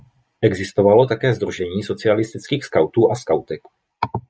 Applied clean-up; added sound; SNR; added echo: none; none; none; none.